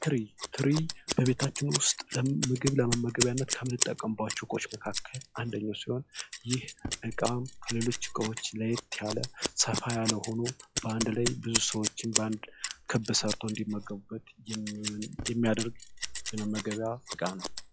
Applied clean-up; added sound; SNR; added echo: classical method log-MMSE.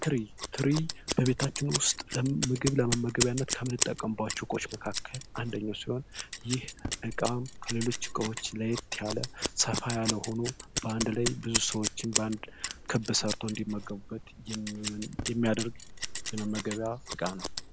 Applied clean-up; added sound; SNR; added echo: none; Scissors; 4 dB; none.